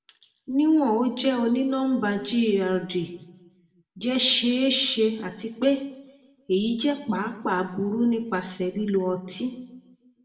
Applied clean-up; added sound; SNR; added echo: none; none; none; reverberation time 0.6 s.